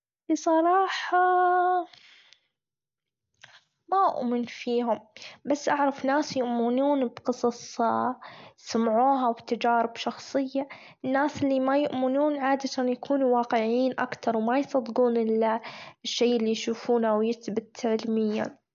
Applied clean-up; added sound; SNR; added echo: none; none; none; none.